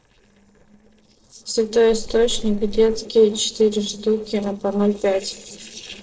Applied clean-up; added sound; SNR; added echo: neural separator model SepFormer DNS4.